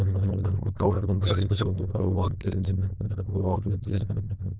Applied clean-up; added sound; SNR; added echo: neural diffusion model UNIVERSE++.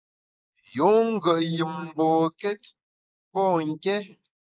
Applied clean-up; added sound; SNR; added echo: neural mask model Resemble Enhance denoiser.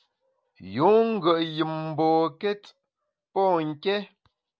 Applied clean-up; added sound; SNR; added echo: none; none; none; none.